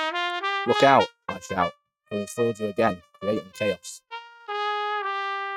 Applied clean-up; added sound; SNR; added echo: neural mask model RNNoise.